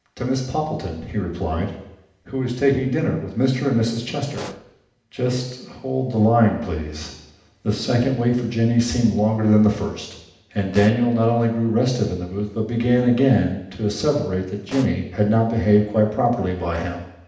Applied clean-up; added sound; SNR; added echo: none; Explosion; 19 dB; reverberation time 0.8 s.